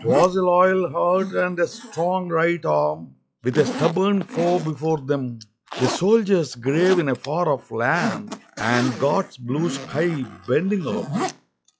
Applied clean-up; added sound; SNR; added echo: classical method log-MMSE.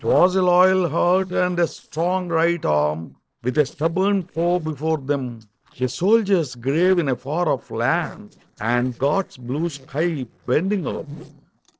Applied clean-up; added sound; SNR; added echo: neural separator model SepFormer DNS4.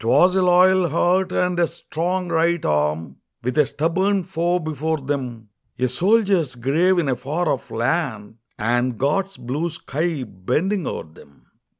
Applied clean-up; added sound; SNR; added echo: none; none; none; none.